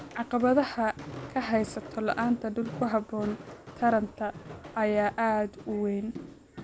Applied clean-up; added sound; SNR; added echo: none; Walk, footsteps; 15 dB; none.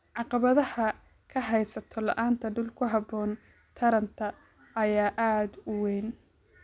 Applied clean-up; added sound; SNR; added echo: none; none; none; none.